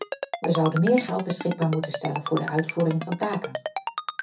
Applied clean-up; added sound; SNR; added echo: none; Ringtone; 7 dB; reverberation time 0.3 s.